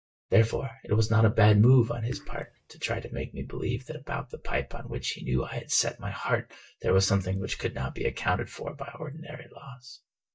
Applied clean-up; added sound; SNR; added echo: neural mask model DeepFilterNet 3.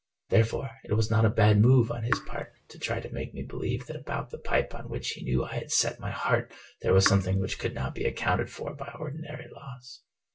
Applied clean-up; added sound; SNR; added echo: none; Raindrop / Drip; 10 dB; reverberation time 0.1 s.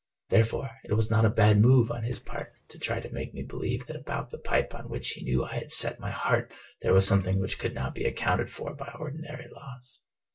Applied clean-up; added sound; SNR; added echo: neural separator model SepFormer DNS4.